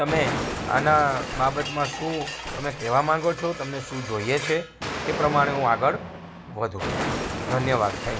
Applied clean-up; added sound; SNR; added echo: none; Explosion; 6 dB; none.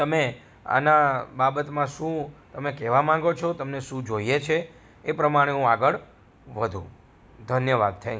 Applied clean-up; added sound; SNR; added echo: none; none; none; none.